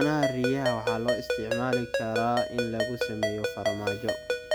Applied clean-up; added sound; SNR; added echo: none; Ringtone; 0 dB; none.